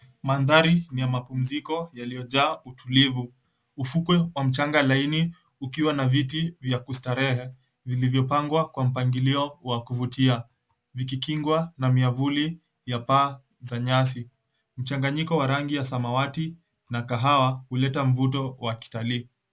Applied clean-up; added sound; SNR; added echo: none; none; none; none.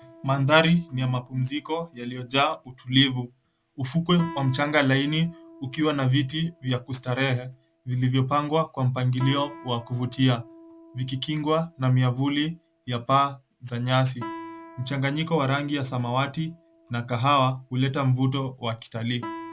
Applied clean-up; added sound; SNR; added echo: none; Guitar; 20 dB; none.